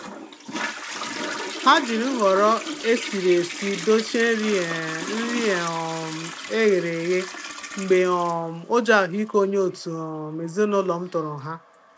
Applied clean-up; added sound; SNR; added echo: none; Toilet flush; 9 dB; none.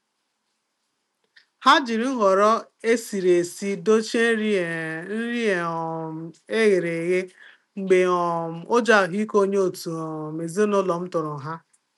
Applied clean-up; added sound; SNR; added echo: none; none; none; none.